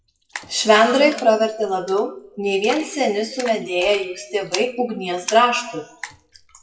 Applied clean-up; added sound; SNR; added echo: classical method WPE with log-MMSE.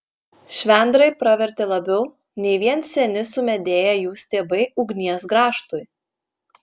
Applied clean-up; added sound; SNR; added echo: none; none; none; none.